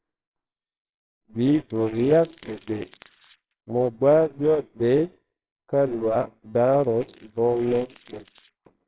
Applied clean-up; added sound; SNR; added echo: neural separator model SepFormer WHAMR!.